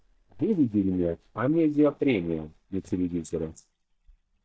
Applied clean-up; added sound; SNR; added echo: neural mask model DeepFilterNet 3.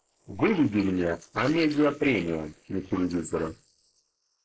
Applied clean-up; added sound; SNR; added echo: neural mask model Resemble Enhance denoiser.